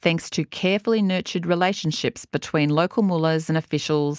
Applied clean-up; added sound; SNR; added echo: none; none; none; none.